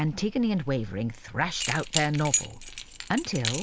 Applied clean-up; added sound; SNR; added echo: none; Keys jangling; 5 dB; none.